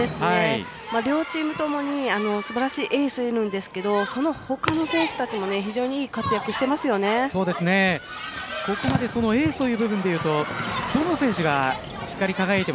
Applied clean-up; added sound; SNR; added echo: none; Shatter; 19 dB; none.